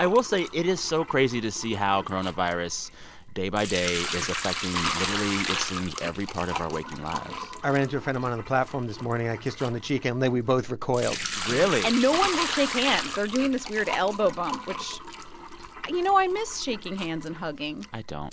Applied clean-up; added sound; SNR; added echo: none; Sink (filling or washing) / Liquid; 7 dB; none.